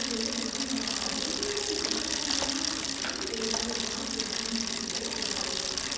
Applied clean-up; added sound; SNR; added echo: none; Bicycle; -5 dB; reverberation time 2.2 s.